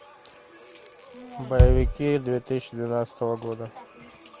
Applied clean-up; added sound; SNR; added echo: none; Bass drum; -4 dB; none.